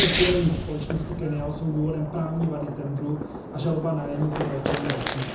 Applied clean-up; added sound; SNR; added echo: none; Fireworks; 2 dB; reverberation time 0.5 s.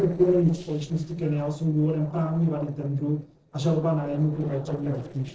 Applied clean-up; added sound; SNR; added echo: neural separator model SepFormer DNS4.